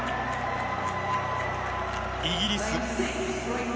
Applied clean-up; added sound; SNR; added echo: none; none; none; none.